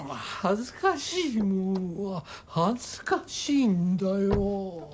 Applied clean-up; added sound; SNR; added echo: none; Slam / Car; 14 dB; none.